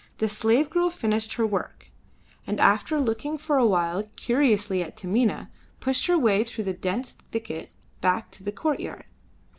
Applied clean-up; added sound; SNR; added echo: none; Bird; 12 dB; none.